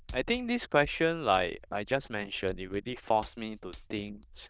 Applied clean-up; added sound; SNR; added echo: neural diffusion model UNIVERSE++.